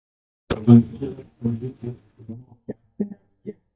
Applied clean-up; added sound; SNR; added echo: neural mask model DeepFilterNet 3.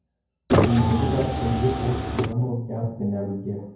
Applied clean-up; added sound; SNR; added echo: none; Car; -2 dB; reverberation time 0.9 s.